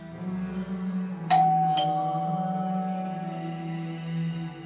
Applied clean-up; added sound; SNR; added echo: none; Doorbell; -4 dB; reverberation time 2.2 s.